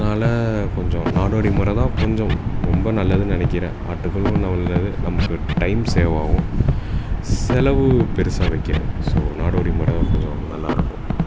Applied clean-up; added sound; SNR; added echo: none; Scratching (performance technique); 6 dB; none.